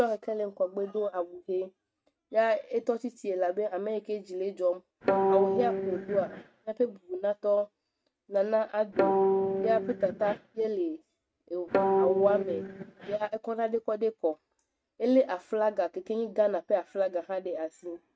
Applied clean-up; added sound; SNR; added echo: neural mask model RNNoise.